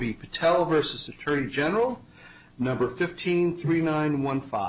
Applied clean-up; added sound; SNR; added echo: none; none; none; none.